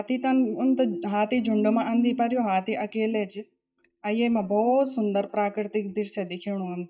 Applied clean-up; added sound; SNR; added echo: neural mask model DeepFilterNet 3.